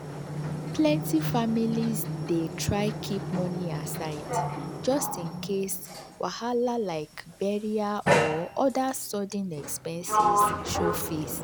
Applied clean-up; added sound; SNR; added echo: none; Sliding door; 2 dB; none.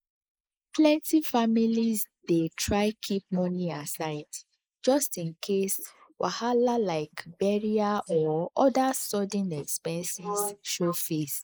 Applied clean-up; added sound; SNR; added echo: neural mask model Resemble Enhance denoiser.